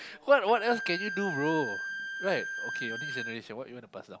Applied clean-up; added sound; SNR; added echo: none; Bowed string instrument; 6 dB; none.